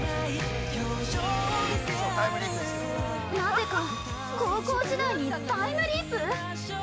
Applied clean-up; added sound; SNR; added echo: none; none; none; none.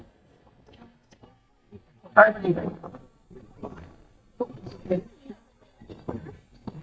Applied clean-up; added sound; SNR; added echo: neural mask model DeepFilterNet 3.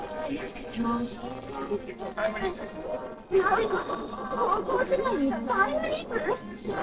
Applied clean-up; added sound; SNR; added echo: neural separator model SepFormer DNS4.